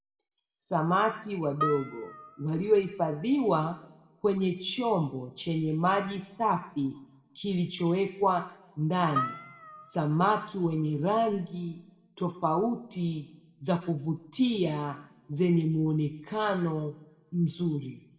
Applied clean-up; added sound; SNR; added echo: none; Harp; 9 dB; reverberation time 0.7 s.